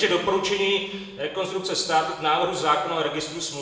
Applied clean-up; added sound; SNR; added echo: none; none; none; reverberation time 1.1 s.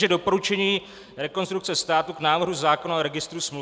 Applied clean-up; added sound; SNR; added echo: none; none; none; none.